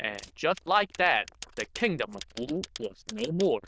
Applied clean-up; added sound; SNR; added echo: neural diffusion model UNIVERSE++.